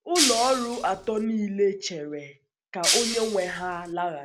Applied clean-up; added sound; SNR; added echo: none; Shatter; 1 dB; none.